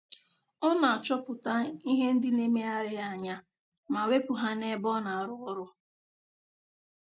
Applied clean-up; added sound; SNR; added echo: none; none; none; none.